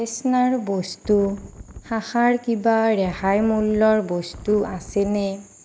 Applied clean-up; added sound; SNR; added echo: none; Wind; 18 dB; none.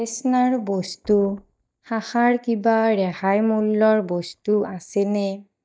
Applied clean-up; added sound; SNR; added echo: neural mask model DeepFilterNet 3.